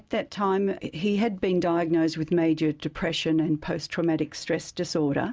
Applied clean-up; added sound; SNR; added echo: none; none; none; none.